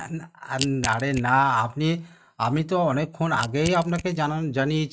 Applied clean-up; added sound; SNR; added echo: neural mask model RNNoise.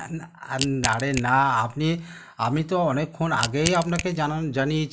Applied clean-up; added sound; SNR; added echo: none; Crack / Crushing; 9 dB; none.